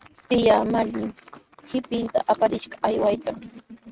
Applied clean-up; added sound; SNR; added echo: neural mask model RNNoise.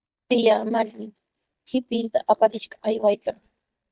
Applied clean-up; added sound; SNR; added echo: neural mask model DeepFilterNet 3.